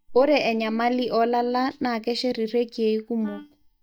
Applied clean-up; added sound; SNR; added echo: neural mask model DeepFilterNet 3.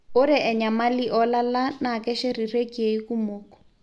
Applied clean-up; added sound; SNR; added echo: none; none; none; none.